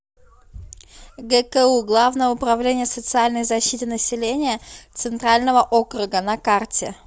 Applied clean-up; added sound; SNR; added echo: none; none; none; none.